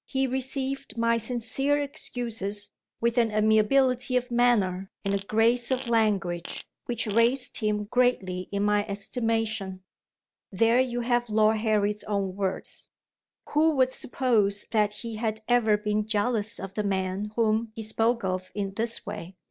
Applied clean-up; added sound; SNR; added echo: none; Fart; 17 dB; none.